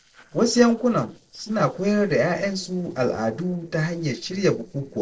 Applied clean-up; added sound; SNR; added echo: neural separator model SepFormer DNS4.